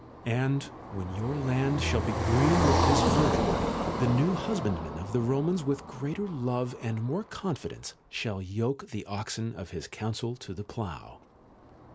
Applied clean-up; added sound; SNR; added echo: none; Car passing by; 2 dB; none.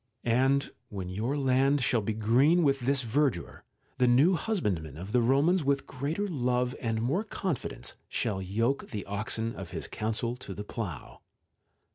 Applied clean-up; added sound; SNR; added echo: none; none; none; none.